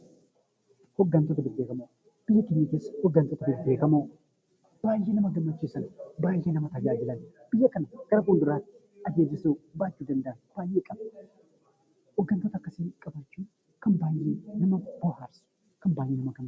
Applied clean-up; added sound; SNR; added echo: none; none; none; none.